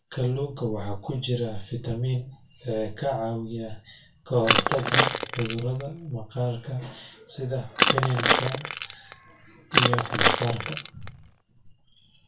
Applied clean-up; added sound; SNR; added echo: none; Crushing; -4 dB; reverberation time 0.2 s.